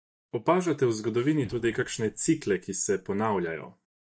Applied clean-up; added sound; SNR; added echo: neural mask model DeepFilterNet 3.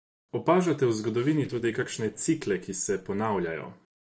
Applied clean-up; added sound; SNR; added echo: neural separator model SepFormer DNS4.